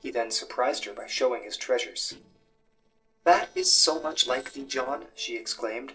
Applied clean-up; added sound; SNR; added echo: neural separator model SepFormer DNS4.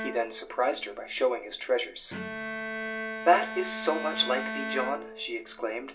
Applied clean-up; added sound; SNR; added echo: none; Bowed string instrument; 9 dB; reverberation time 0.4 s.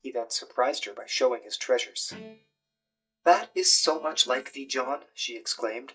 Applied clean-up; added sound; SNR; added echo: neural mask model DeepFilterNet 3.